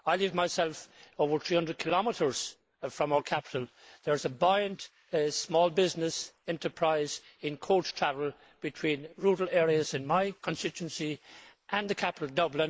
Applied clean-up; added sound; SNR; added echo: neural mask model Resemble Enhance denoiser.